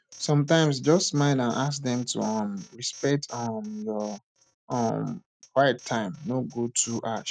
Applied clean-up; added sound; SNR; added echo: neural mask model RNNoise.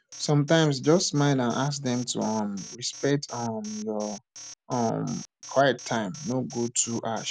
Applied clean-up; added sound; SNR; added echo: none; Alarm; 18 dB; none.